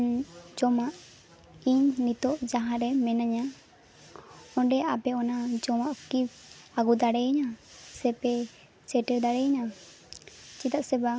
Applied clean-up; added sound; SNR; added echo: none; none; none; none.